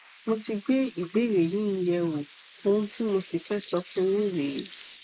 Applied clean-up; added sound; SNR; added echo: neural mask model Resemble Enhance denoiser.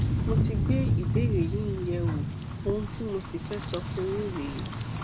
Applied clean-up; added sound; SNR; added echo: none; Rain; -5 dB; none.